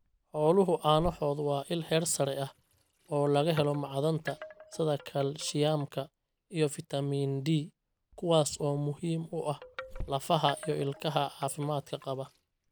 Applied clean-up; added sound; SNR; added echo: none; Sink (filling or washing) / Water tap, faucet + Wind chime; 18 dB; none.